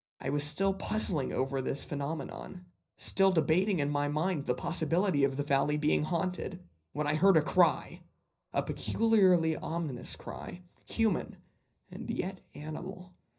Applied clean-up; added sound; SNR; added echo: none; none; none; reverberation time 0.5 s.